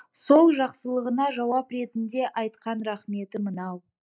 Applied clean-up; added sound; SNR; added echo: neural mask model Resemble Enhance denoiser.